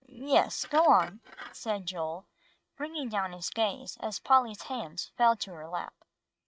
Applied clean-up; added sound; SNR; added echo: neural mask model RNNoise.